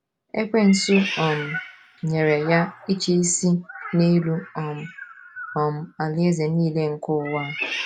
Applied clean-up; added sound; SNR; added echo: none; Meow; 12 dB; none.